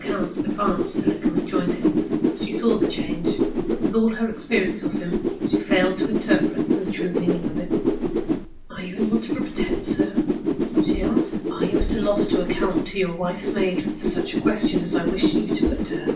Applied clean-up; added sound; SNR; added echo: none; Whoosh, swoosh, swish; -4 dB; reverberation time 0.3 s.